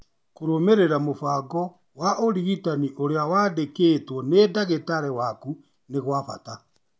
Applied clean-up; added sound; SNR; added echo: none; none; none; none.